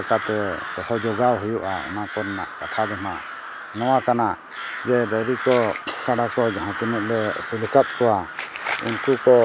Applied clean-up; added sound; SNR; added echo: none; Crow; 10 dB; none.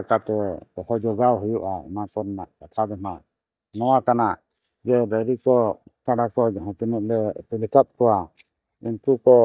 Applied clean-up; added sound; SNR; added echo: neural mask model DeepFilterNet 3.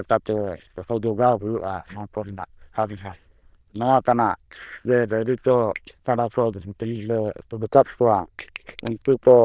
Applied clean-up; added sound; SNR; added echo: neural diffusion model UNIVERSE++.